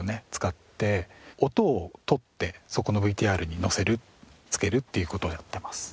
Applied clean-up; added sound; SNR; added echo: none; none; none; none.